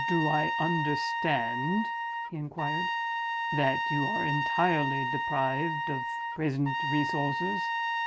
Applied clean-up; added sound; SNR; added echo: none; Trumpet; -1 dB; none.